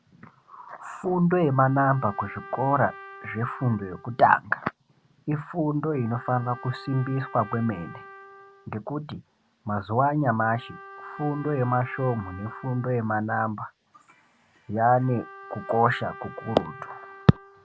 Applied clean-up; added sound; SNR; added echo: none; Trumpet; 19 dB; none.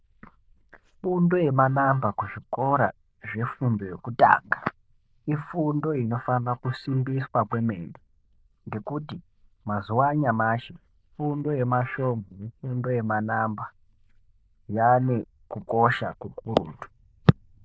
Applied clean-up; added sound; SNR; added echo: neural diffusion model UNIVERSE++.